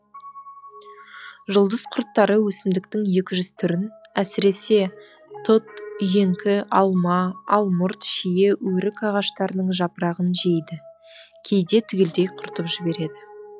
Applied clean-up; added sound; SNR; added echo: classical method log-MMSE.